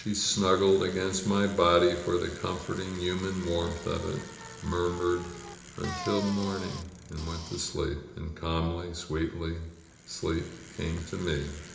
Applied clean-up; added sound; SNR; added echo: none; Bicycle; 15 dB; reverberation time 0.8 s.